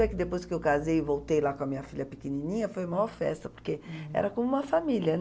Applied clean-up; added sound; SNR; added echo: none; Bowed string instrument; 18 dB; none.